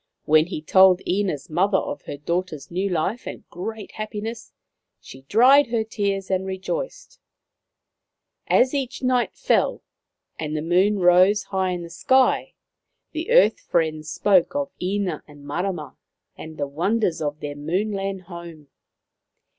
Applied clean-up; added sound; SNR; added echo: none; none; none; none.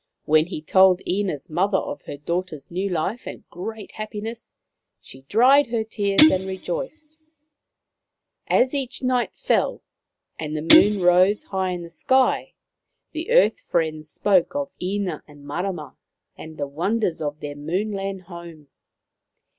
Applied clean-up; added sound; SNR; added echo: none; Guitar; -1 dB; none.